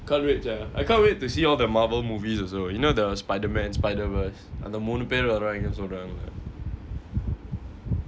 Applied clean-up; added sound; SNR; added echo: none; none; none; none.